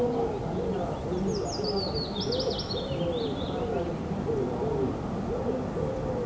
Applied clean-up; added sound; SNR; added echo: none; Bird; -3 dB; reverberation time 1.0 s.